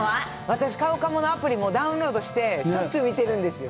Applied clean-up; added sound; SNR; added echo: none; Bowed string instrument; 20 dB; none.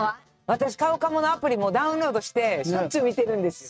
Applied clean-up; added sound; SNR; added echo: neural mask model RNNoise.